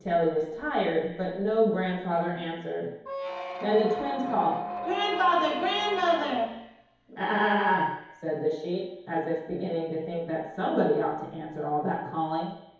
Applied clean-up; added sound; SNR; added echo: none; Squeak; 7 dB; reverberation time 2.2 s.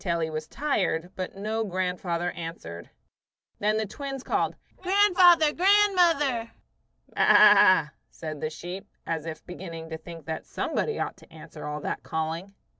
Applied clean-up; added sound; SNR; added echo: none; none; none; none.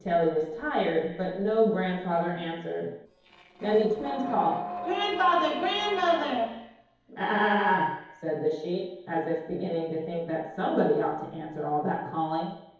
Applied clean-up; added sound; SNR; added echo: neural separator model SepFormer DNS4.